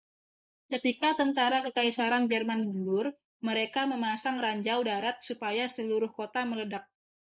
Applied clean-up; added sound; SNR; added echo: neural mask model Resemble Enhance denoiser.